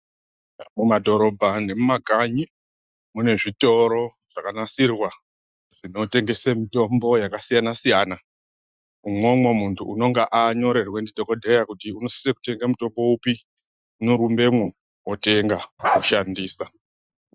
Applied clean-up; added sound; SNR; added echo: classical method Wiener filter.